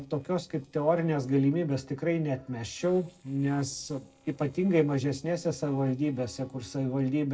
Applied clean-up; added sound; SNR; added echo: neural separator model SepFormer DNS4.